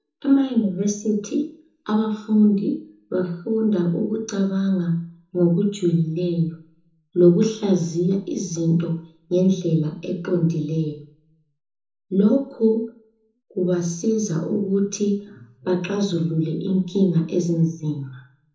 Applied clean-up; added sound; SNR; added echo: none; none; none; reverberation time 0.6 s.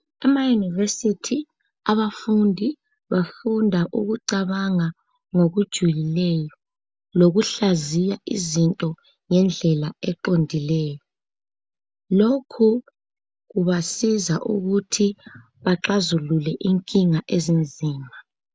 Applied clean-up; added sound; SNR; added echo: none; none; none; none.